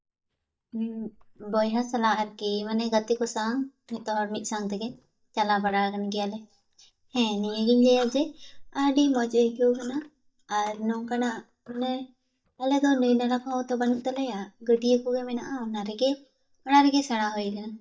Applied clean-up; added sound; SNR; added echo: neural mask model DeepFilterNet 3.